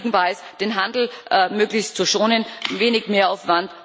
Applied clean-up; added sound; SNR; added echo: none; none; none; none.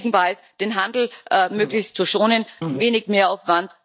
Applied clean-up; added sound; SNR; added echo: neural mask model DeepFilterNet 3.